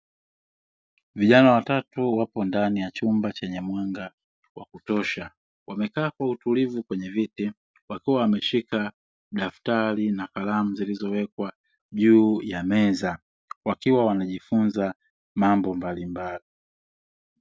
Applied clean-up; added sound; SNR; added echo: none; none; none; none.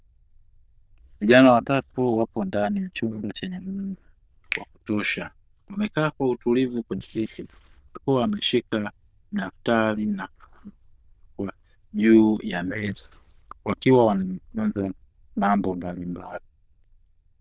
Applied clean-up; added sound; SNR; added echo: neural diffusion model UNIVERSE++.